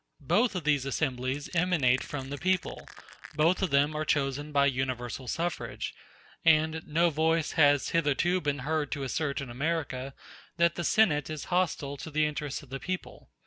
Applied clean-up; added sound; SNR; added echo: none; Crushing; 19 dB; none.